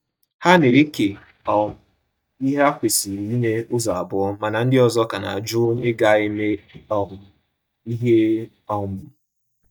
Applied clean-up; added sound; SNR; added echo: neural mask model DeepFilterNet 3.